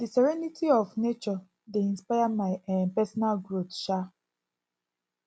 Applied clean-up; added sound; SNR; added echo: none; none; none; none.